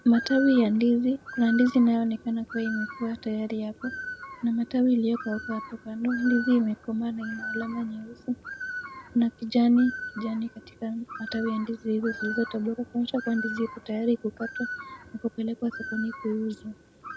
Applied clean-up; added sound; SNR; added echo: none; Bird; 12 dB; none.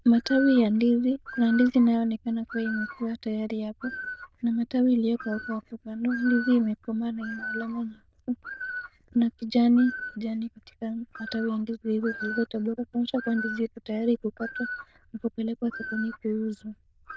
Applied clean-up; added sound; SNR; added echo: neural diffusion model UNIVERSE++.